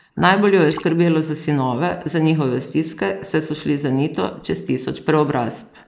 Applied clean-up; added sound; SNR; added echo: neural mask model Resemble Enhance denoiser.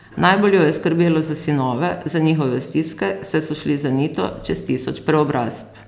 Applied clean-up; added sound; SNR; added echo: none; none; none; none.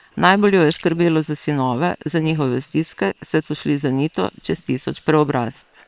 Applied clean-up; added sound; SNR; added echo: neural separator model SepFormer WHAM!.